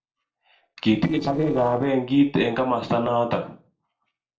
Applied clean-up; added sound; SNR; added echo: neural separator model SepFormer DNS4.